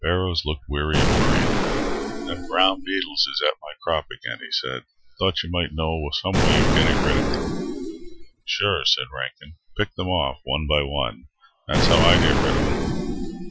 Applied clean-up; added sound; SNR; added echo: classical method Wiener filter.